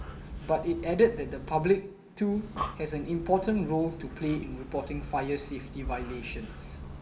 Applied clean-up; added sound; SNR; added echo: none; Breathing; 10 dB; reverberation time 0.6 s.